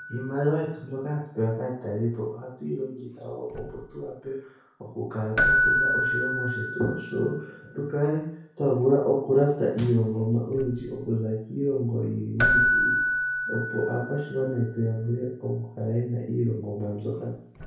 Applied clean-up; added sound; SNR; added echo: none; Keyboard (musical); 3 dB; reverberation time 0.6 s.